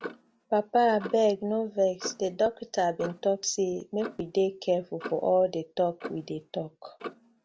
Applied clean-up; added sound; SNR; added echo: none; Clock; 17 dB; none.